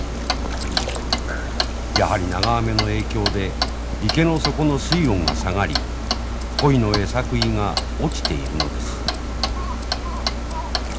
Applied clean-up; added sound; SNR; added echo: none; Clock; 0 dB; none.